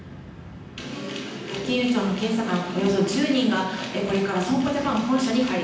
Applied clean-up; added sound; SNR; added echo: none; none; none; reverberation time 0.9 s.